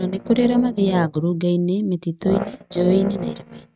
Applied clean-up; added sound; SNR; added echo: neural mask model RNNoise.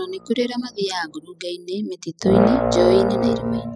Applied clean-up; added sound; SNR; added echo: classical method spectral subtraction.